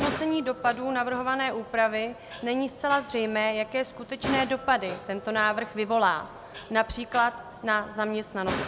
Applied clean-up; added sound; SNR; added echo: none; Dishes, pots, and pans; 12 dB; none.